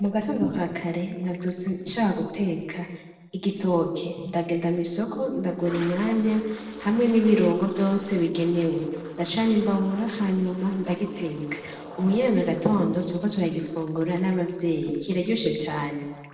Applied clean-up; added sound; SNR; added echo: neural separator model SepFormer DNS4.